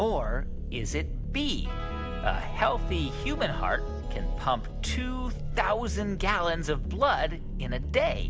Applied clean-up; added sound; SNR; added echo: none; none; none; none.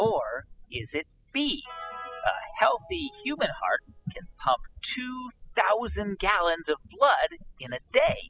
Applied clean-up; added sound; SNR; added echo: classical method spectral subtraction.